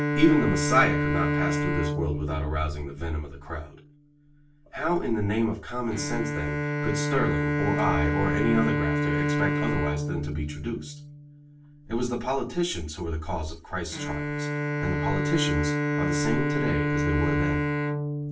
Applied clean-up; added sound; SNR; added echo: none; Bowed string instrument; -1 dB; reverberation time 0.3 s.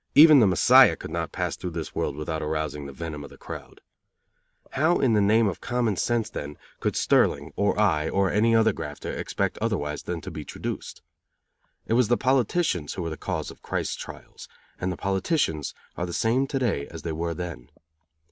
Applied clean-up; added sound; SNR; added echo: none; none; none; none.